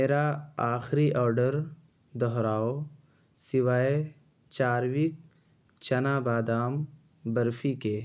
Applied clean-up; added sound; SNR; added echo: none; none; none; none.